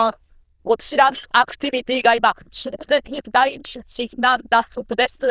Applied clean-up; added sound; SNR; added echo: neural diffusion model UNIVERSE++.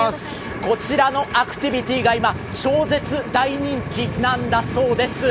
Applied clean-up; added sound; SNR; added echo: none; none; none; none.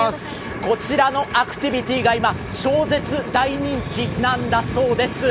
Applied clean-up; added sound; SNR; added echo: none; Drum kit; 17 dB; none.